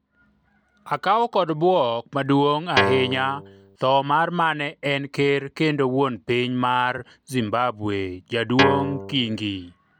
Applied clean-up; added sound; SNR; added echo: none; Guitar; 2 dB; none.